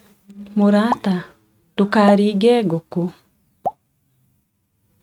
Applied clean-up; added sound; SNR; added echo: neural mask model RNNoise.